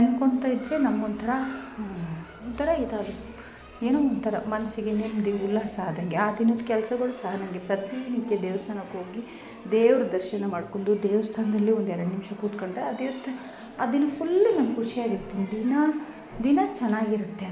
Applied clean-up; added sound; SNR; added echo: none; none; none; none.